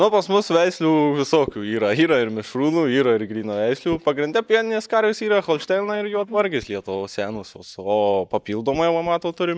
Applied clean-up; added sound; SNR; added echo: neural mask model DeepFilterNet 3.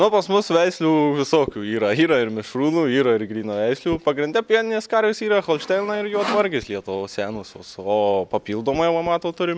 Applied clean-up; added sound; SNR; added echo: none; Sawing; 12 dB; none.